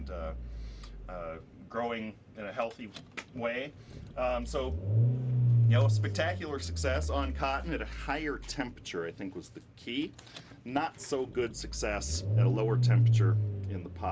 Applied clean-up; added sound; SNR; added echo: none; Engine starting / Car; -5 dB; none.